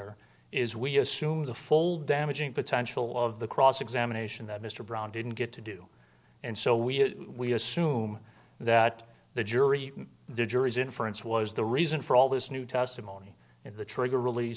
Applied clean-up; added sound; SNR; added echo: none; none; none; none.